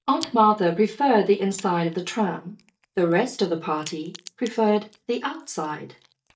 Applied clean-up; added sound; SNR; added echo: neural mask model DeepFilterNet 3.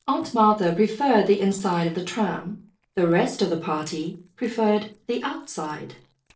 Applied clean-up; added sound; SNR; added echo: neural separator model SepFormer DNS4.